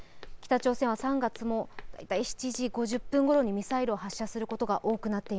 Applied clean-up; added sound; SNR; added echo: none; Walk, footsteps; 13 dB; none.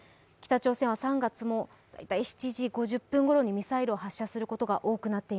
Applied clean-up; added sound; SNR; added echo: none; none; none; none.